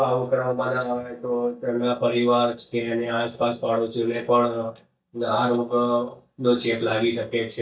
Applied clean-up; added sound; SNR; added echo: neural mask model DeepFilterNet 3.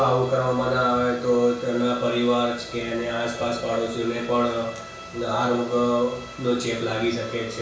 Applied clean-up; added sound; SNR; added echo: none; Bowed string instrument; 17 dB; reverberation time 0.7 s.